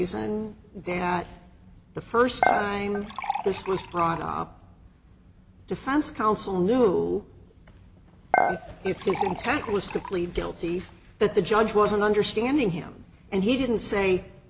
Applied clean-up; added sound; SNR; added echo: none; Dishes, pots, and pans / Chink, clink; 3 dB; none.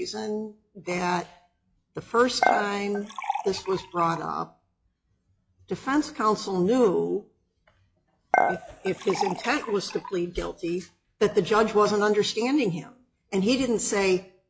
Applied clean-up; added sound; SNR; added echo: classical method log-MMSE.